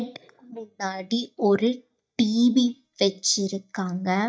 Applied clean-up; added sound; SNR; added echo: neural mask model DeepFilterNet 3.